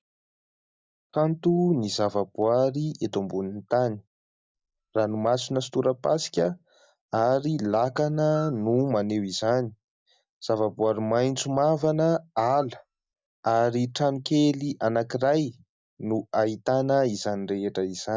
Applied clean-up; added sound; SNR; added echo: neural mask model DeepFilterNet 3.